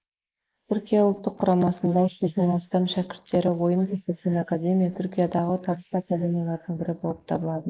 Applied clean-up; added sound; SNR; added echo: neural mask model Resemble Enhance denoiser.